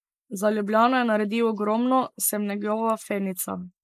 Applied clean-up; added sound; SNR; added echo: neural mask model Resemble Enhance denoiser.